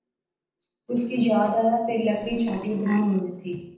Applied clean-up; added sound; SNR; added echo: neural separator model SepFormer DNS4.